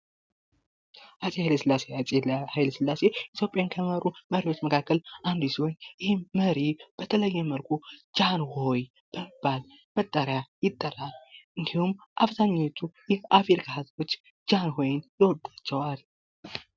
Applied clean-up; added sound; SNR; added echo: none; none; none; none.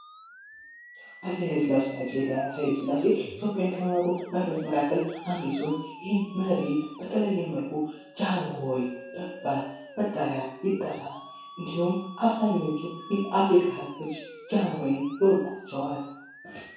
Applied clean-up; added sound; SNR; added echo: none; Musical instrument; 17 dB; reverberation time 0.7 s.